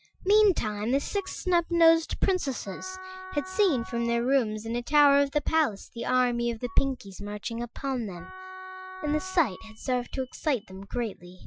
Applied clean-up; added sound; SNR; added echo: classical method Wiener filter.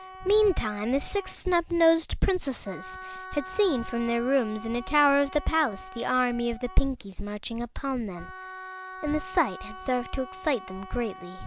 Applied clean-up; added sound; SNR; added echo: none; Wind instrument, woodwind instrument; 16 dB; none.